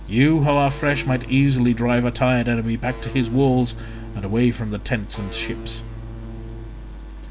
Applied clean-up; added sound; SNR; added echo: none; Electric guitar / Bass guitar; 16 dB; none.